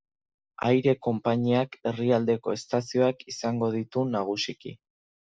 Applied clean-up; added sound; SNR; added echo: neural mask model Resemble Enhance denoiser.